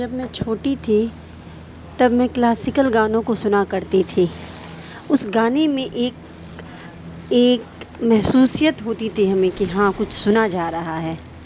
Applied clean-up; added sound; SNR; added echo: none; Bicycle; 17 dB; none.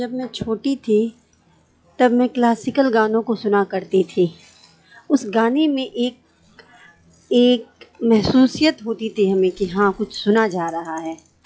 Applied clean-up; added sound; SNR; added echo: classical method log-MMSE.